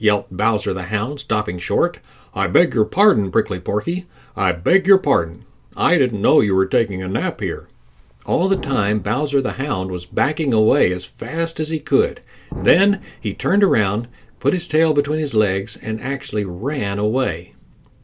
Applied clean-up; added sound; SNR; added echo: none; Explosion; 17 dB; none.